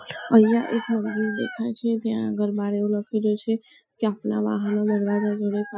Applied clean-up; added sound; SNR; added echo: classical method Wiener filter.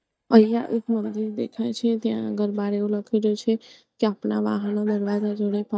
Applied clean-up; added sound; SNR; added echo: neural mask model DeepFilterNet 3.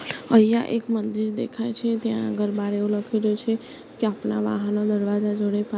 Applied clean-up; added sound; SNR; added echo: none; none; none; none.